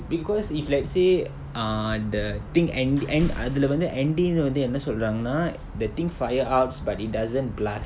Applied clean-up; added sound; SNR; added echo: none; none; none; none.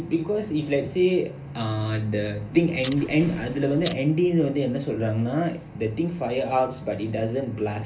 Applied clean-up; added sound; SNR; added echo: none; Clock; 18 dB; reverberation time 0.3 s.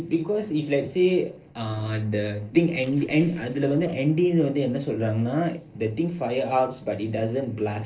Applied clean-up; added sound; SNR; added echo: neural separator model SepFormer DNS4.